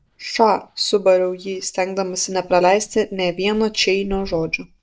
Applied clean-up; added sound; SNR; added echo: neural mask model DeepFilterNet 3.